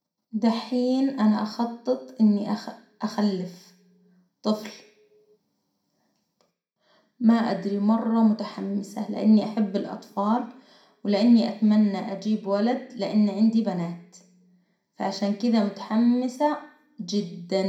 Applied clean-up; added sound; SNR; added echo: none; none; none; reverberation time 0.5 s.